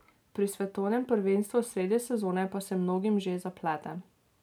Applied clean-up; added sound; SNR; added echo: none; none; none; none.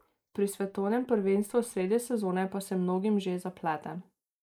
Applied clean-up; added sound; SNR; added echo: neural mask model Resemble Enhance denoiser.